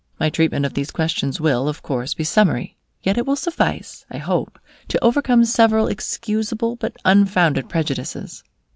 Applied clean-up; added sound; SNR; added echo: none; none; none; none.